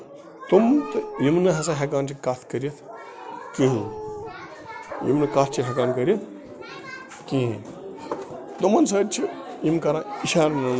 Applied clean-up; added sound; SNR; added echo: none; Dog; 10 dB; none.